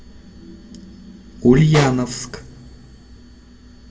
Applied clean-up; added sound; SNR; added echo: none; Explosion; 10 dB; reverberation time 1.3 s.